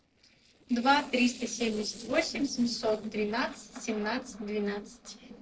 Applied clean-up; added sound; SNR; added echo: neural separator model SepFormer DNS4.